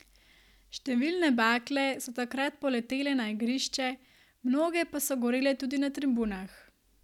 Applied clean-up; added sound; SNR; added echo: none; none; none; none.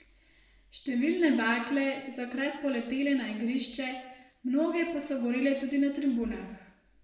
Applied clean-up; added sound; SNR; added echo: none; none; none; reverberation time 0.8 s.